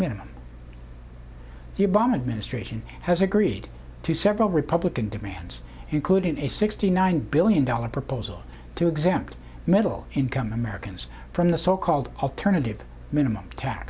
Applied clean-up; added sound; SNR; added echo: none; none; none; none.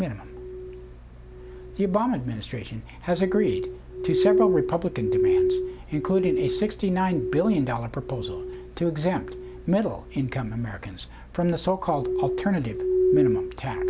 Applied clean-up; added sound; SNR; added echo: none; Glass; 1 dB; none.